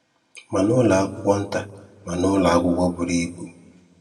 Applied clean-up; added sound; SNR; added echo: none; none; none; reverberation time 1.0 s.